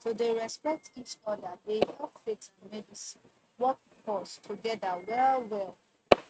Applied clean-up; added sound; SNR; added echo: neural mask model RNNoise.